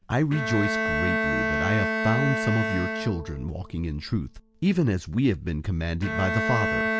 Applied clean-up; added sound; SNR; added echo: none; Bowed string instrument; 2 dB; none.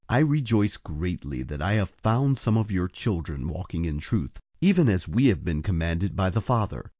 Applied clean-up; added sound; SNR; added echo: none; none; none; none.